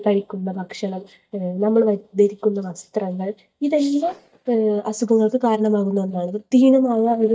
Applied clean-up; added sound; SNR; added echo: neural mask model DeepFilterNet 3.